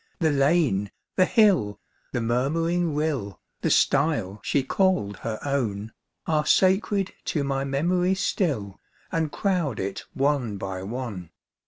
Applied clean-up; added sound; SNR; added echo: none; none; none; none.